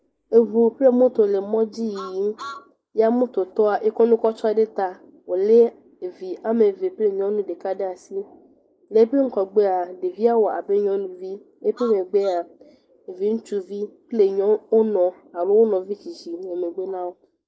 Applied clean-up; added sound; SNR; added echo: neural mask model Resemble Enhance denoiser.